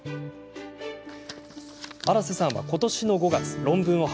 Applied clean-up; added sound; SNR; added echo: none; none; none; none.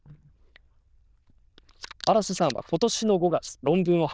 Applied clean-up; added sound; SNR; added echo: neural diffusion model UNIVERSE++.